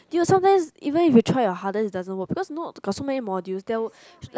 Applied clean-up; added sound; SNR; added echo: none; none; none; none.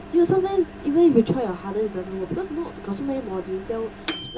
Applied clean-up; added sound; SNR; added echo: none; Microwave oven; 9 dB; reverberation time 0.2 s.